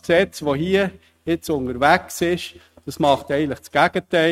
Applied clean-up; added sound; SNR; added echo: neural mask model RNNoise.